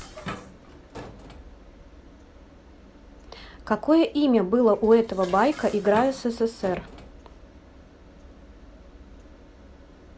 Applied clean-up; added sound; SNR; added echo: none; Dishes, pots, and pans; 19 dB; none.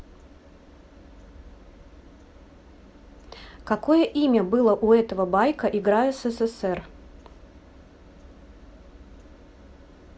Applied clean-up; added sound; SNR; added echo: none; none; none; none.